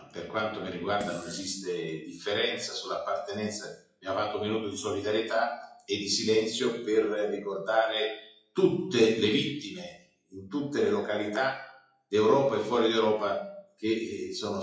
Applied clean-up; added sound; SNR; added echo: classical method WPE with log-MMSE.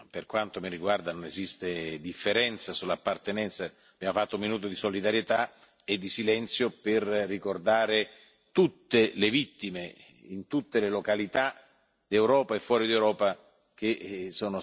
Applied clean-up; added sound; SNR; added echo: none; none; none; none.